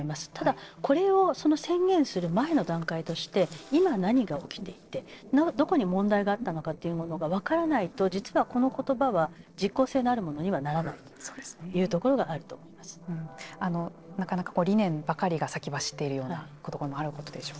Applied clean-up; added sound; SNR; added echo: neural separator model SepFormer DNS4.